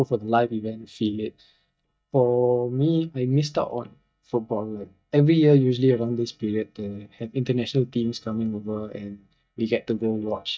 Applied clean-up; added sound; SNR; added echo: neural mask model DeepFilterNet 3.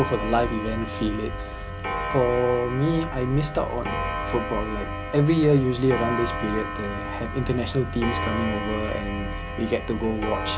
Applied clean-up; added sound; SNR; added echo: none; Clock; 7 dB; none.